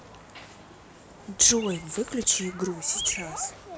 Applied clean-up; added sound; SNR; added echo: none; Bird vocalization, bird call, bird song; 12 dB; none.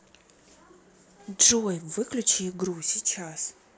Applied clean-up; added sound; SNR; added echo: none; none; none; none.